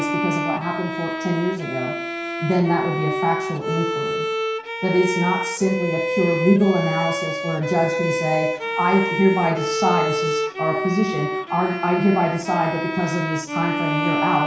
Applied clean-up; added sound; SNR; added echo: none; Bowed string instrument; 3 dB; reverberation time 0.6 s.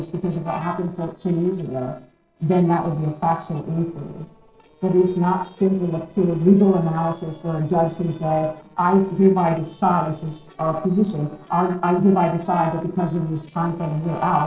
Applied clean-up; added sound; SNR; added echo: neural separator model SepFormer DNS4.